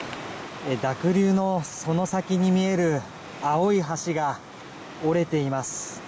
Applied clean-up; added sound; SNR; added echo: none; none; none; none.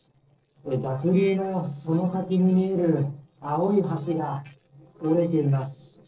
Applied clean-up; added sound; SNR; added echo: neural separator model SepFormer DNS4.